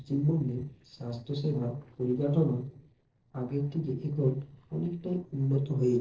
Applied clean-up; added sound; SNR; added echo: neural separator model SepFormer DNS4.